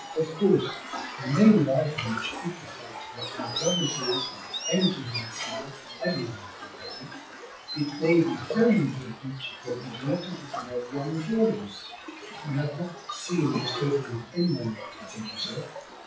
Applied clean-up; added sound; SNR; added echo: classical method WPE with log-MMSE.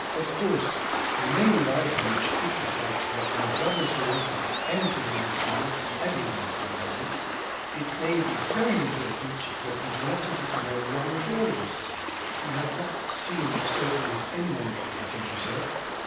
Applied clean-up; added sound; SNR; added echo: none; Waves, surf; -1 dB; reverberation time 0.8 s.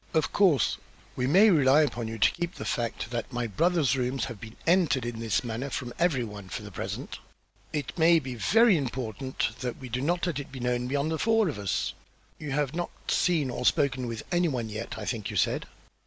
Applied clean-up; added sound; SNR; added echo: none; none; none; none.